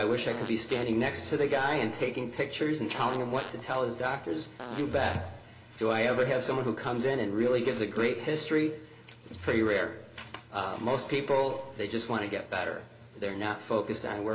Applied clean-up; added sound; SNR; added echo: none; Fart; 15 dB; reverberation time 0.5 s.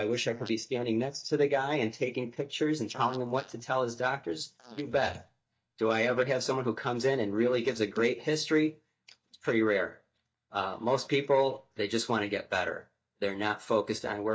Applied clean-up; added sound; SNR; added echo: neural mask model DeepFilterNet 3.